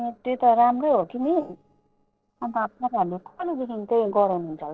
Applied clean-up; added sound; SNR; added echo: neural separator model SepFormer DNS4.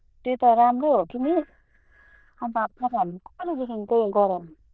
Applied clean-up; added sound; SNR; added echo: neural diffusion model UNIVERSE++.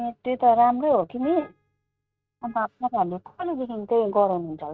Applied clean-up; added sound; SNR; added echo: neural mask model RNNoise.